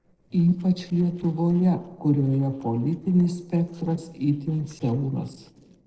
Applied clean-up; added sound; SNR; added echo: neural separator model SepFormer DNS4.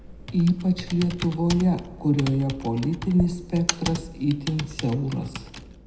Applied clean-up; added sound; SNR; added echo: none; Computer keyboard; 10 dB; reverberation time 0.8 s.